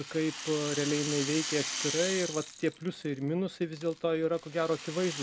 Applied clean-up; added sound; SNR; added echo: none; Rattle; 8 dB; none.